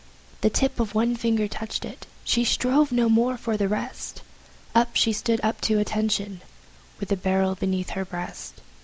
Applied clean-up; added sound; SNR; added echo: none; none; none; none.